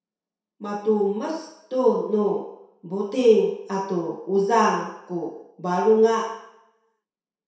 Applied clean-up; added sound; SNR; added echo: none; none; none; reverberation time 0.7 s.